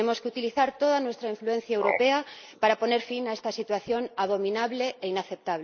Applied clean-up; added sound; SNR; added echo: neural mask model Resemble Enhance denoiser.